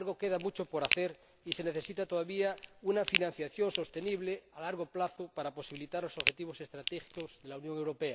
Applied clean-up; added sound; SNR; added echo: none; Crack; -3 dB; none.